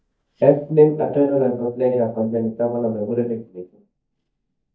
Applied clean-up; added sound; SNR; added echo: neural mask model DeepFilterNet 3.